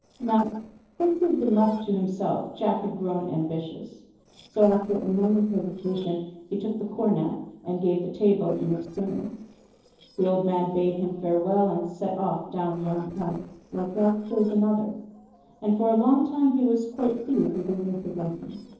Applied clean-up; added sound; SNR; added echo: neural separator model SepFormer DNS4.